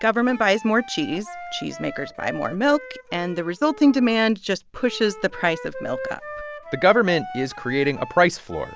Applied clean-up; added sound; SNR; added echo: none; Wind instrument, woodwind instrument; 15 dB; none.